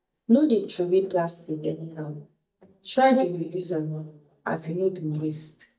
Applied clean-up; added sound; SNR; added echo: neural mask model DeepFilterNet 3.